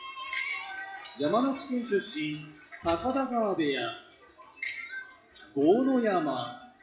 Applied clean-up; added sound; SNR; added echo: classical method WPE with log-MMSE.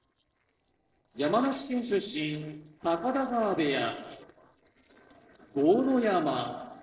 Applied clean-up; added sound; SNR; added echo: neural separator model SepFormer DNS4.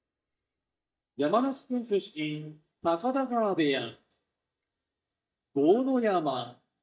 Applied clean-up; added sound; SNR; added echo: neural mask model DeepFilterNet 3.